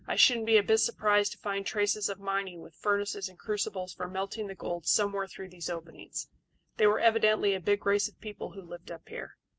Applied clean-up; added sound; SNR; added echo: none; none; none; none.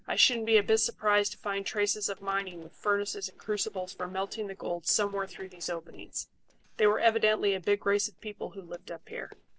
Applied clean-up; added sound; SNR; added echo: neural separator model SepFormer DNS4.